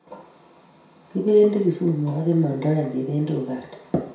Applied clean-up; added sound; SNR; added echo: none; none; none; reverberation time 0.6 s.